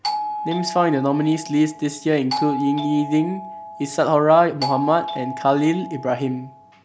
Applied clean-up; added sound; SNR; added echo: none; Doorbell; 9 dB; none.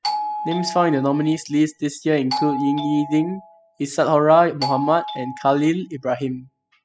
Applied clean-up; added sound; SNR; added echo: classical method spectral subtraction.